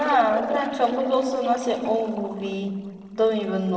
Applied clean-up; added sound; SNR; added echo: neural separator model SepFormer DNS4.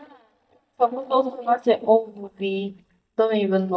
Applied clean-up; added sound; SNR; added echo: neural mask model DeepFilterNet 3.